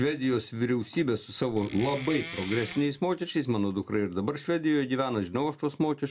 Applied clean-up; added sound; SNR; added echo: none; Wood; 12 dB; none.